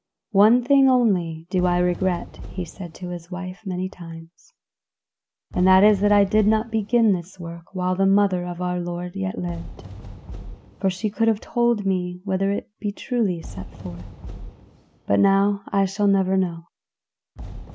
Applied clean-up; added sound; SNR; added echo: none; Fireworks; 16 dB; none.